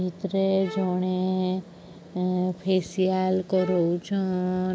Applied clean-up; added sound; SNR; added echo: none; Bowed string instrument; 15 dB; none.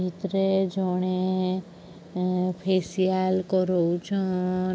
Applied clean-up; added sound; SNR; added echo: none; none; none; none.